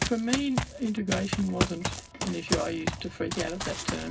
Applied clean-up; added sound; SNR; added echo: none; Run; 2 dB; reverberation time 0.4 s.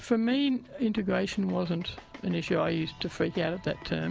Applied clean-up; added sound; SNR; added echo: none; none; none; none.